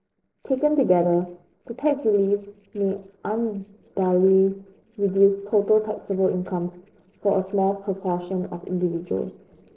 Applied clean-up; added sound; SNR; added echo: neural separator model SepFormer DNS4.